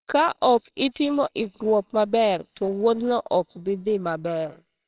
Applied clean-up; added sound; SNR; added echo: neural separator model SepFormer WHAMR!.